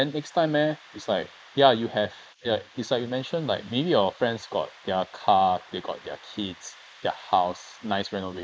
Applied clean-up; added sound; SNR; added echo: neural mask model Resemble Enhance denoiser.